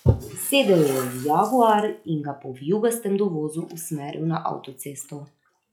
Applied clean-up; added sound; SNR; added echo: classical method log-MMSE.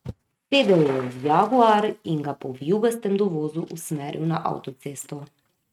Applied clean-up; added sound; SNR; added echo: neural mask model RNNoise.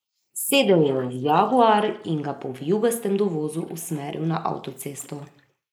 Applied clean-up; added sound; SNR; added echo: neural mask model Resemble Enhance denoiser.